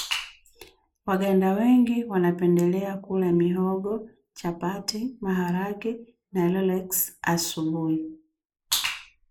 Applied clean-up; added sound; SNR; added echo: neural mask model Resemble Enhance denoiser.